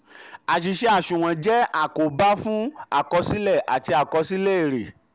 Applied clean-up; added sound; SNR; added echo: none; none; none; none.